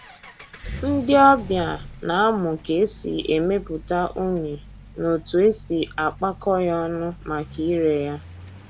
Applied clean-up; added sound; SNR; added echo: none; Accelerating, revving, vroom; 16 dB; none.